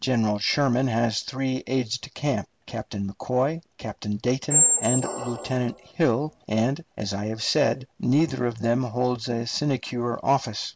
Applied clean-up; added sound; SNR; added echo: none; Squeak; -2 dB; none.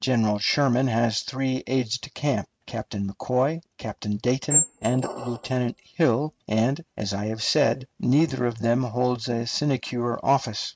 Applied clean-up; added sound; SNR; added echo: neural mask model RNNoise.